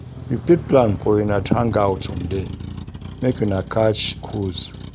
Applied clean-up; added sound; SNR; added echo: none; Motor vehicle (road); 11 dB; none.